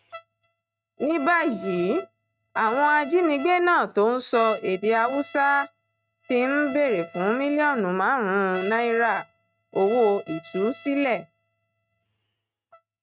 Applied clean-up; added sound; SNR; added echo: neural mask model RNNoise.